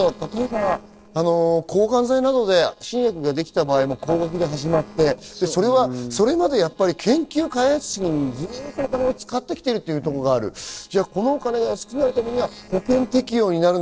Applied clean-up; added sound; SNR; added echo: neural separator model SepFormer DNS4.